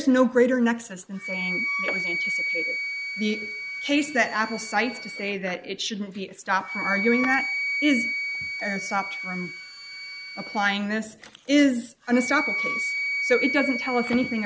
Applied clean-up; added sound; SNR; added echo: none; Wind instrument, woodwind instrument; 5 dB; none.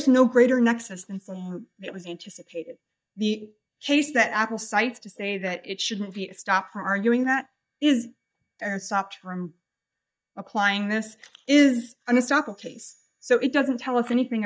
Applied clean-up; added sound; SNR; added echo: neural mask model DeepFilterNet 3.